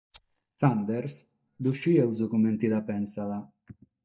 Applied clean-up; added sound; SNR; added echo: neural mask model DeepFilterNet 3.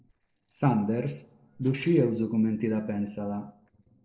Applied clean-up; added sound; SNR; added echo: neural separator model SepFormer DNS4.